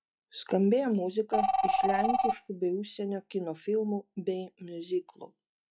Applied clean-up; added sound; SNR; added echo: classical method log-MMSE.